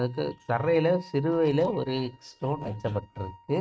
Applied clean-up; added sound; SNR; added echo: neural mask model RNNoise.